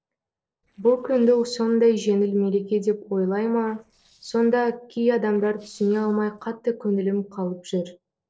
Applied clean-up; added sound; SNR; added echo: neural separator model SepFormer DNS4.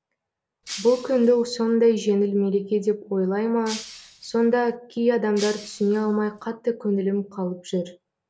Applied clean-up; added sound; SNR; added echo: none; Shatter; 17 dB; none.